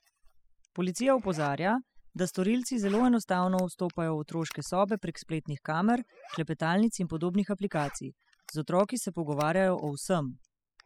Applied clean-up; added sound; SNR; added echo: classical method spectral subtraction.